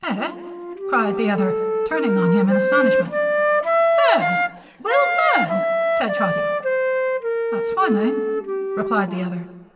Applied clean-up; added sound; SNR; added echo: none; Wind instrument, woodwind instrument; -2 dB; reverberation time 1.9 s.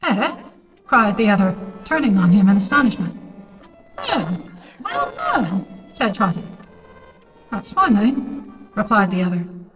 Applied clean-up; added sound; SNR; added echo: neural separator model SepFormer DNS4.